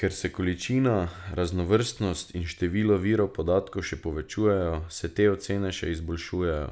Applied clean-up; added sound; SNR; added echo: none; none; none; none.